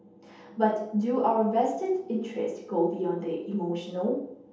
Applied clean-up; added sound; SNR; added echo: none; none; none; reverberation time 0.7 s.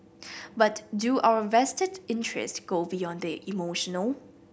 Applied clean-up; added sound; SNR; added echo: none; none; none; none.